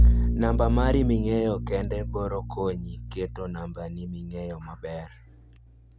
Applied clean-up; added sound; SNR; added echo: none; Bowed string instrument; -2 dB; none.